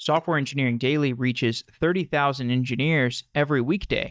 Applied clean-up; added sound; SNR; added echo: neural mask model DeepFilterNet 3.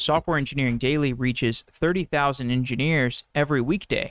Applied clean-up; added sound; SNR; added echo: neural mask model RNNoise.